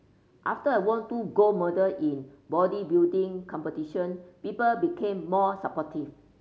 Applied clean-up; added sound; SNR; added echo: none; none; none; none.